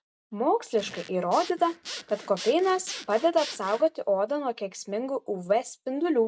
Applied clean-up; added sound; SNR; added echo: none; Zipper (clothing) / Sawing; 14 dB; none.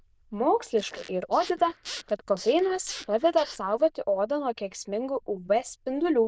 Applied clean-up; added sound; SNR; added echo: neural diffusion model UNIVERSE++.